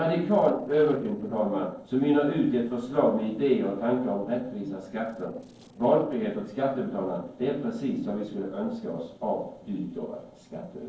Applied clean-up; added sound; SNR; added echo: neural separator model SepFormer DNS4.